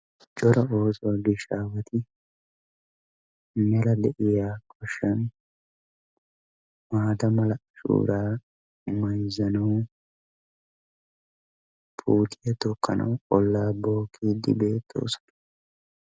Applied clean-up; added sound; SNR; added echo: none; none; none; none.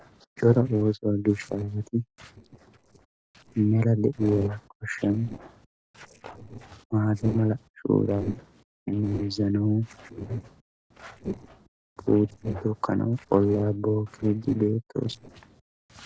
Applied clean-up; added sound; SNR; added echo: neural separator model SepFormer DNS4.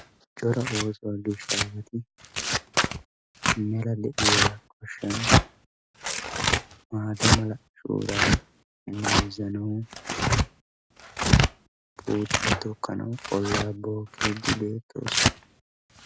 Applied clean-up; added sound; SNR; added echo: none; Tearing; -5 dB; none.